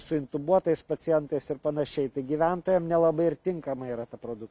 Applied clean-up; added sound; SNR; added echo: none; none; none; none.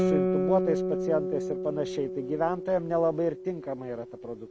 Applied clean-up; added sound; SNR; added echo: none; Guitar; 1 dB; none.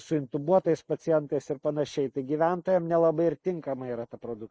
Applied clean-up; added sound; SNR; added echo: neural mask model Resemble Enhance denoiser.